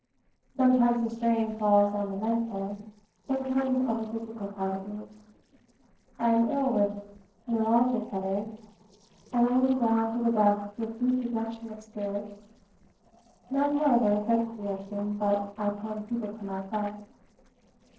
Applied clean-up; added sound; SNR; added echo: neural separator model SepFormer DNS4.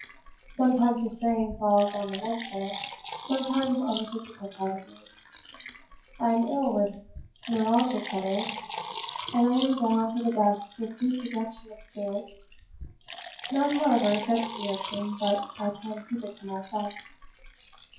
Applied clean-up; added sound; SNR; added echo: classical method WPE with log-MMSE.